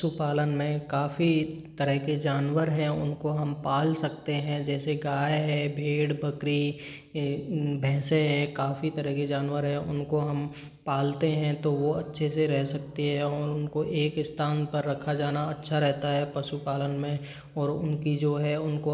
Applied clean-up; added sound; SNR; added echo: none; none; none; none.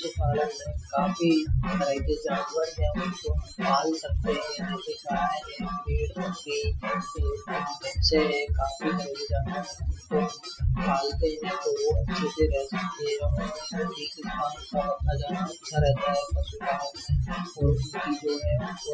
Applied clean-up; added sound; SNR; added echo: classical method Wiener filter.